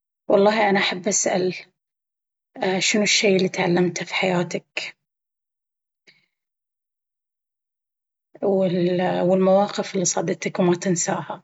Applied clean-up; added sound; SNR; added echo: none; none; none; none.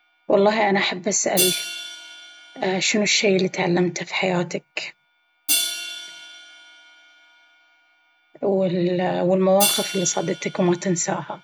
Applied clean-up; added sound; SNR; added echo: none; Hi-hat; 8 dB; none.